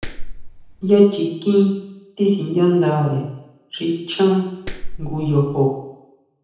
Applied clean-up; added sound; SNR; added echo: none; Clapping; 7 dB; reverberation time 0.9 s.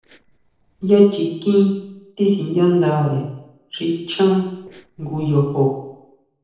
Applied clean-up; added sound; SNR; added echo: neural separator model SepFormer DNS4.